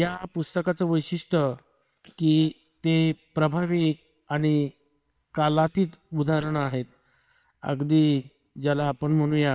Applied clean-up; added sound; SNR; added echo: neural separator model SepFormer WHAM!.